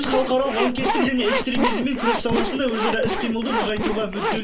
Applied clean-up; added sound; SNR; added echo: none; Zipper (clothing); 1 dB; reverberation time 0.2 s.